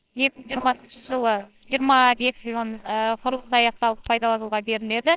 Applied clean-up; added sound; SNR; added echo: neural separator model SepFormer WHAMR!.